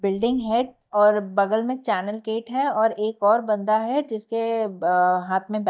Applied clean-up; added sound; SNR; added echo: neural mask model DeepFilterNet 3.